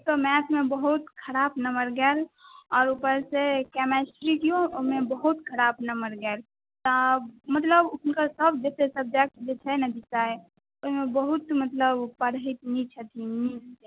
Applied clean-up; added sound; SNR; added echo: none; none; none; none.